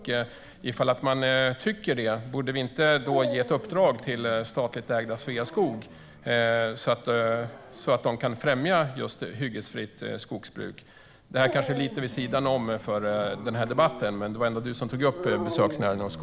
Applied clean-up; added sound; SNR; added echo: none; Dog; 13 dB; none.